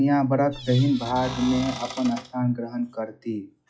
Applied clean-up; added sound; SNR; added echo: classical method log-MMSE.